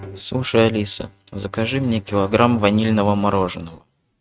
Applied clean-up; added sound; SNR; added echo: neural mask model RNNoise.